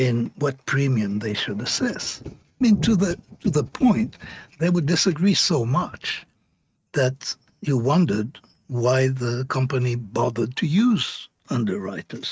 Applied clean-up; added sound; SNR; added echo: neural mask model RNNoise.